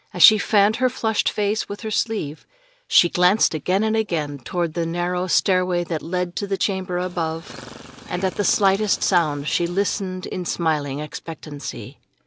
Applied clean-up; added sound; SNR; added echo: none; Chirp, tweet; 17 dB; none.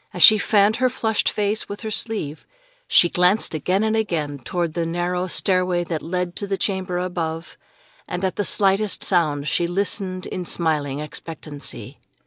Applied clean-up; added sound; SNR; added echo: none; none; none; none.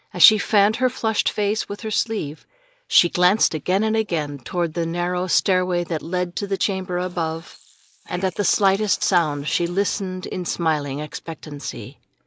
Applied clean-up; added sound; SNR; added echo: neural mask model Resemble Enhance denoiser.